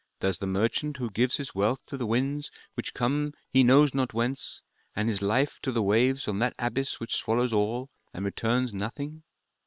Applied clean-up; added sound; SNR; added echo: neural separator model SepFormer WHAM!.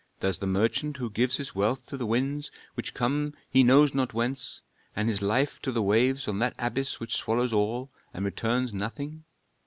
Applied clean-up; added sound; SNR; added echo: none; none; none; none.